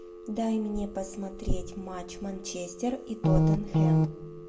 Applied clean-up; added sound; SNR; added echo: none; Telephone; 17 dB; reverberation time 0.7 s.